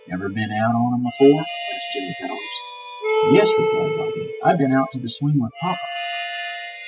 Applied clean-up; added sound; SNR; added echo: classical method spectral subtraction.